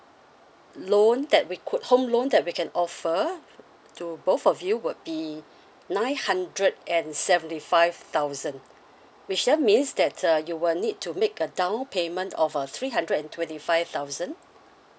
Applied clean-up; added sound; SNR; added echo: none; none; none; none.